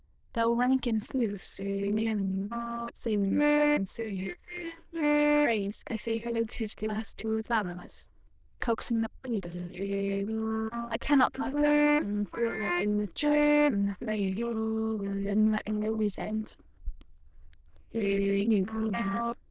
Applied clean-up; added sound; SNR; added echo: neural diffusion model UNIVERSE++.